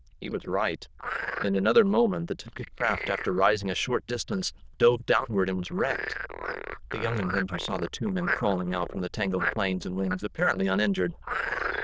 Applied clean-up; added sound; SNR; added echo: neural diffusion model UNIVERSE++.